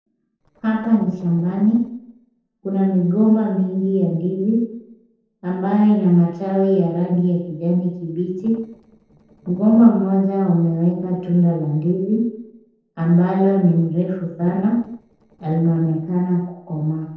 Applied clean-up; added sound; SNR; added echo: neural separator model SepFormer DNS4.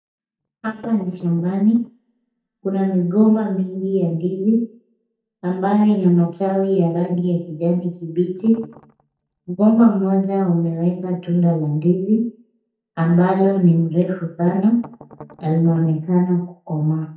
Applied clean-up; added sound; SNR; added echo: neural mask model DeepFilterNet 3.